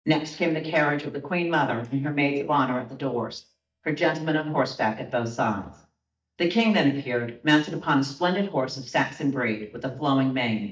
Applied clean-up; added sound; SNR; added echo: neural mask model DeepFilterNet 3.